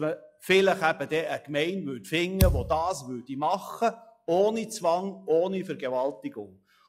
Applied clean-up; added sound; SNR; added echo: classical method log-MMSE.